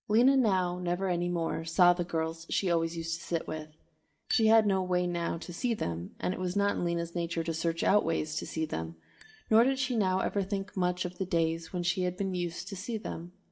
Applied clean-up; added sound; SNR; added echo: neural mask model DeepFilterNet 3.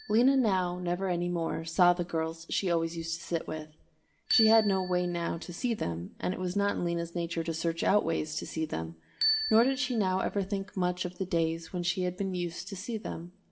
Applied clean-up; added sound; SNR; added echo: none; Bicycle bell; 12 dB; reverberation time 0.5 s.